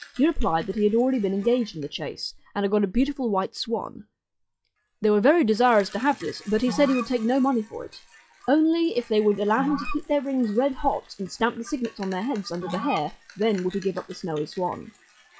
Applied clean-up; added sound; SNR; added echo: classical method log-MMSE.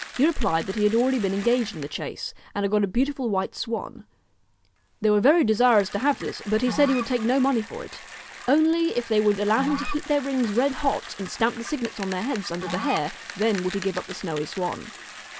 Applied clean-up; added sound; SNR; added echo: none; Bicycle + Musical instrument; 14 dB; none.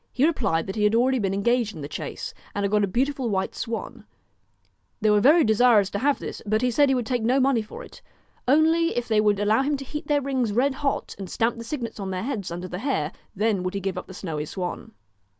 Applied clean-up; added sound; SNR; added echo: none; none; none; none.